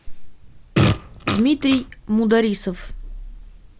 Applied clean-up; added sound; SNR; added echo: none; Fart; -1 dB; none.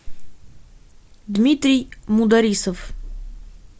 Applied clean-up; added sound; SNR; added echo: none; none; none; none.